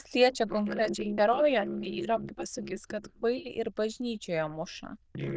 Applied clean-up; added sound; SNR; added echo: neural diffusion model UNIVERSE++.